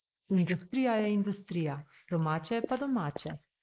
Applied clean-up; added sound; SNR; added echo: neural mask model Resemble Enhance denoiser.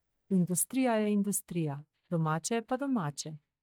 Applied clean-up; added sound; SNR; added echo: neural mask model DeepFilterNet 3.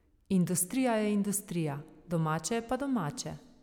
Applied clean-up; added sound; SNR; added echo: none; none; none; none.